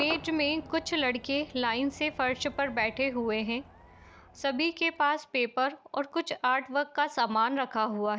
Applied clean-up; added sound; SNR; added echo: none; Crowd / Cheering / Fireworks; 19 dB; none.